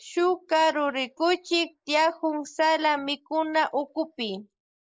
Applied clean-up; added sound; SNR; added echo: neural mask model Resemble Enhance denoiser.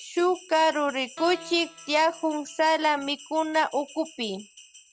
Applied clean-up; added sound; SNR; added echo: none; Bell + Keyboard (musical); 20 dB; none.